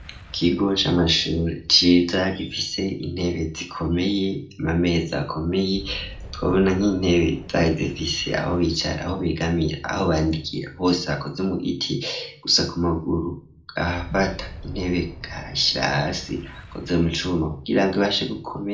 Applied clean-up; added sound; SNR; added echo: none; Boom; 20 dB; reverberation time 0.4 s.